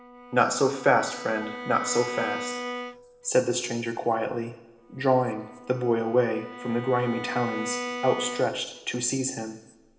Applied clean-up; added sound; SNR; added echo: none; Bowed string instrument; 11 dB; reverberation time 1.1 s.